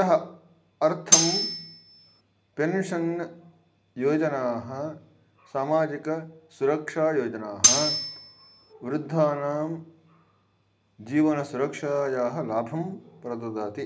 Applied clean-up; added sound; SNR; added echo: none; Cutlery, silverware; -4 dB; none.